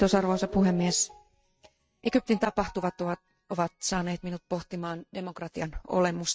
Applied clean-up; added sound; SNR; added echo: neural mask model RNNoise.